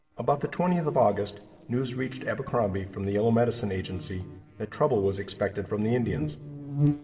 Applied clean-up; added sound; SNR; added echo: neural separator model SepFormer DNS4.